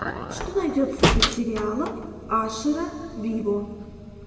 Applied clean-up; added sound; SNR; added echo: none; Slam; 1 dB; reverberation time 2.0 s.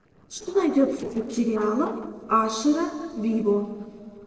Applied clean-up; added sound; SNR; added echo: neural separator model SepFormer DNS4.